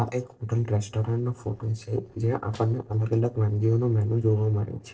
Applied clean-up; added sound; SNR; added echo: neural separator model SepFormer DNS4.